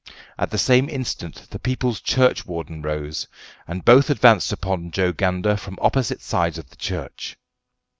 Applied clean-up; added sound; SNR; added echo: none; none; none; none.